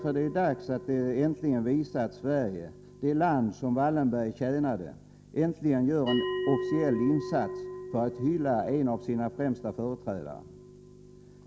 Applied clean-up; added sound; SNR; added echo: none; Bell; 11 dB; none.